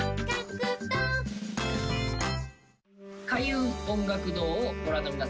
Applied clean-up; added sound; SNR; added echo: none; Wind instrument, woodwind instrument; 12 dB; none.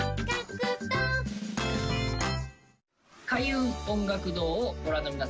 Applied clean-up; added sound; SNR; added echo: none; none; none; none.